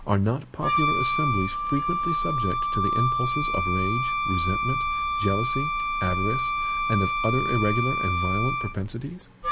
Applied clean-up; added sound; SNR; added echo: none; Wind instrument, woodwind instrument; -1 dB; none.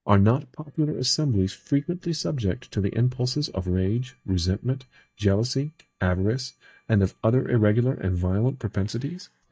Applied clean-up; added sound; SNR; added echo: neural mask model DeepFilterNet 3.